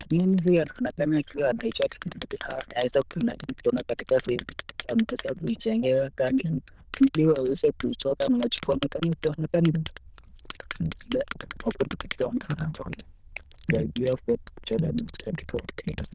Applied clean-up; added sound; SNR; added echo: neural diffusion model UNIVERSE++.